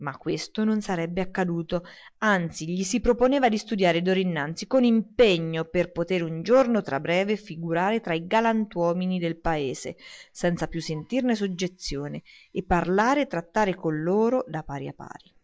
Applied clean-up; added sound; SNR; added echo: neural mask model DeepFilterNet 3.